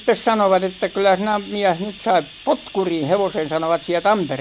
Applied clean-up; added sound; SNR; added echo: none; Bathtub (filling or washing); 19 dB; none.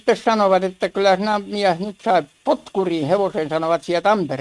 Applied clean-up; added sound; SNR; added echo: neural mask model RNNoise.